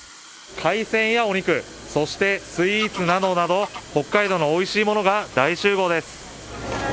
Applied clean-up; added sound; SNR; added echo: none; Bird vocalization, bird call, bird song / Fowl + Fill (with liquid) / Water tap, faucet; 17 dB; none.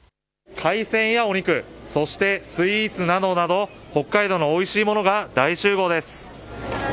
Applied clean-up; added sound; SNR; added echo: none; none; none; none.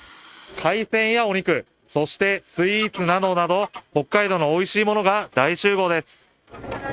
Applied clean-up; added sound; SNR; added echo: neural mask model RNNoise.